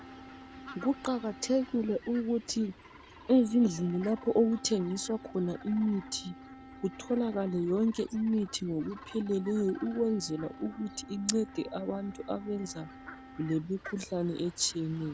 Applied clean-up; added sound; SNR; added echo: none; Fowl + Wind instrument, woodwind instrument; 17 dB; none.